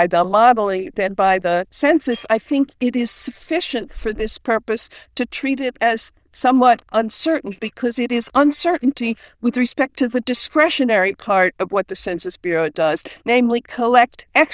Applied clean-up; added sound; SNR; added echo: neural diffusion model UNIVERSE++.